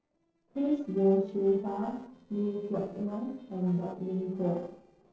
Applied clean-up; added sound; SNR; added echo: neural separator model SepFormer DNS4.